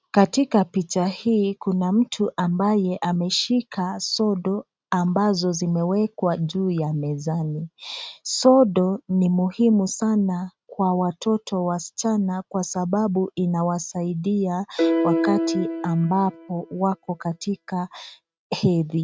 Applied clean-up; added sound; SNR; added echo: neural mask model RNNoise.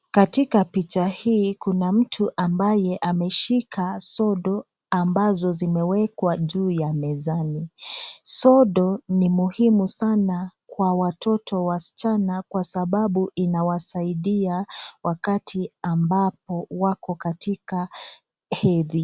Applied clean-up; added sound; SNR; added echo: none; none; none; none.